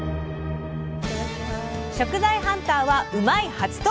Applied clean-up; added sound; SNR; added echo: none; none; none; none.